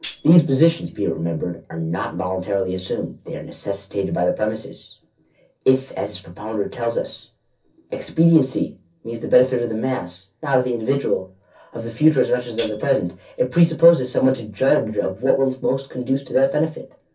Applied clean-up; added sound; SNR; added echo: none; Tambourine; 19 dB; reverberation time 0.3 s.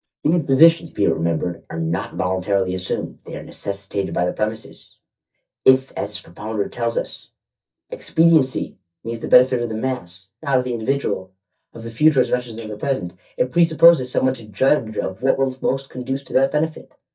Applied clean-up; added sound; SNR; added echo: neural mask model DeepFilterNet 3.